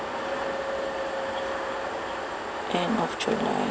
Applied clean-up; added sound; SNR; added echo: none; none; none; none.